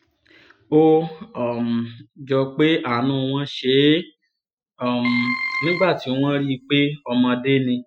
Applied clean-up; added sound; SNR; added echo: classical method Wiener filter.